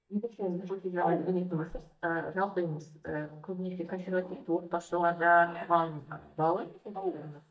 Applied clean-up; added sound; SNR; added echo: neural mask model DeepFilterNet 3.